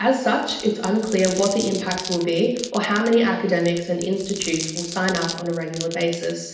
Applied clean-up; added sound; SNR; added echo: none; Glass; 12 dB; reverberation time 0.8 s.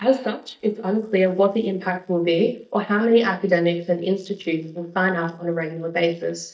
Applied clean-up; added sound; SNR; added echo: neural mask model DeepFilterNet 3.